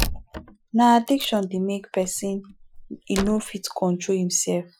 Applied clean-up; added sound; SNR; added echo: classical method Wiener filter.